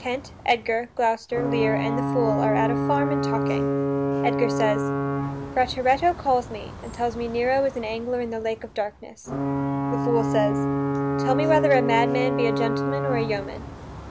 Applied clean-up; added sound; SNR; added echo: none; Alarm / Ocean / Boat, Water vehicle; 1 dB; none.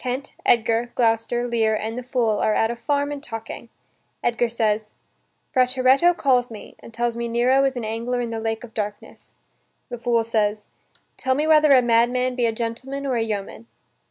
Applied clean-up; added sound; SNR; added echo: none; none; none; none.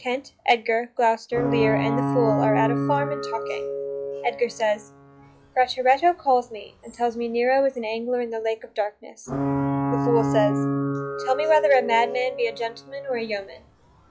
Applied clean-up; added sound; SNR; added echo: classical method log-MMSE.